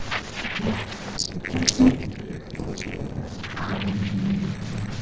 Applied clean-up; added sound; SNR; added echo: neural separator model SepFormer DNS4.